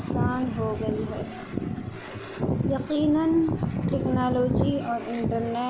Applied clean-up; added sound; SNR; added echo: none; Aircraft + Growling; 20 dB; none.